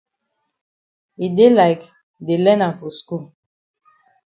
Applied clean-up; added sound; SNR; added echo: none; none; none; none.